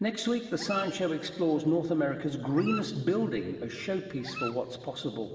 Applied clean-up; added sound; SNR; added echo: none; Dog; 12 dB; reverberation time 2.7 s.